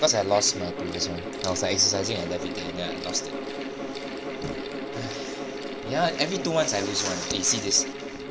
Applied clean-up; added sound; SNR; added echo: none; Mechanical fan; 5 dB; none.